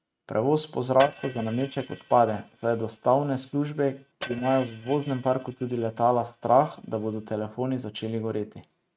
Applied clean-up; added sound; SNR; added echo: neural mask model RNNoise.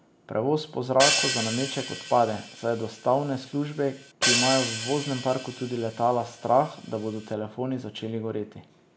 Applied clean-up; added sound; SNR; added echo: none; Hi-hat; 4 dB; none.